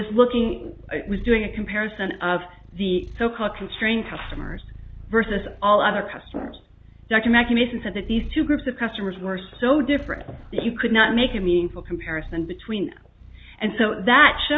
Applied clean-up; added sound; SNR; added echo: none; Purr; 16 dB; none.